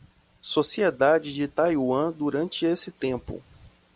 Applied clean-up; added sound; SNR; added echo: none; none; none; none.